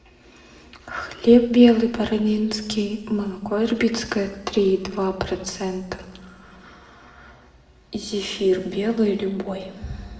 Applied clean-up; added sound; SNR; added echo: none; none; none; reverberation time 1.5 s.